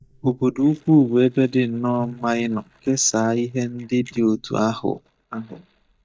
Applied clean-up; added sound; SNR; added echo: neural mask model DeepFilterNet 3.